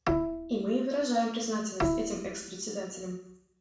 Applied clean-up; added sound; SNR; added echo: none; Bowed string instrument; 2 dB; reverberation time 0.6 s.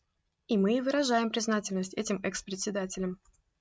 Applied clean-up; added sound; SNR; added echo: none; none; none; none.